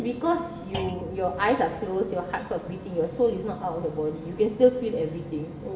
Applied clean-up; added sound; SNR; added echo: none; Thump, thud; 16 dB; reverberation time 1.0 s.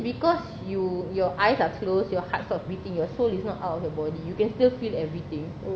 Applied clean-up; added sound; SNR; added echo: none; none; none; none.